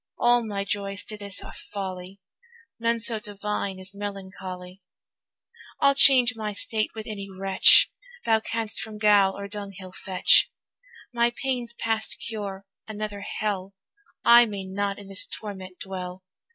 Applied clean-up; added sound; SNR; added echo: none; none; none; none.